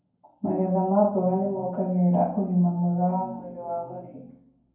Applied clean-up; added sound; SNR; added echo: none; none; none; reverberation time 0.9 s.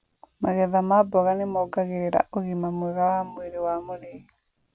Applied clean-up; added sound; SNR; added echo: none; none; none; none.